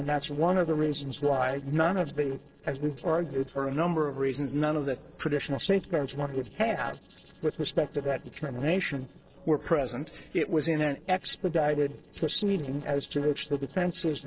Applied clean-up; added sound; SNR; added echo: neural separator model SepFormer DNS4.